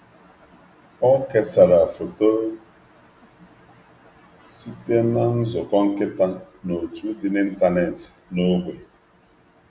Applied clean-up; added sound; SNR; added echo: none; none; none; none.